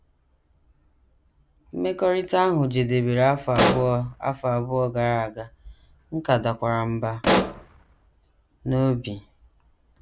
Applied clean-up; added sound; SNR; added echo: none; Explosion; 0 dB; none.